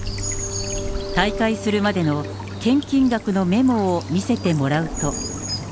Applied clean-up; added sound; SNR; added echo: none; Stream / Bird vocalization, bird call, bird song; 9 dB; none.